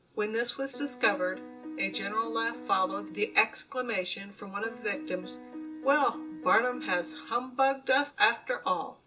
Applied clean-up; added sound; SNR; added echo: none; Piano; 12 dB; reverberation time 0.2 s.